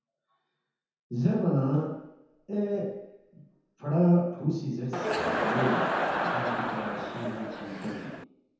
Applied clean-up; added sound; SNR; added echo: none; Crowd; -1 dB; reverberation time 0.9 s.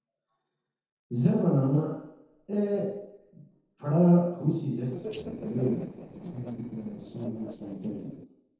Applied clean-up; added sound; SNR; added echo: neural separator model SepFormer DNS4.